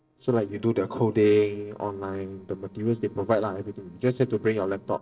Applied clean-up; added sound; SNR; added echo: neural separator model SepFormer DNS4.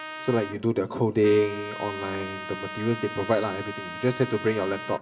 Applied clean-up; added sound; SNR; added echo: none; Trumpet; 11 dB; reverberation time 1.4 s.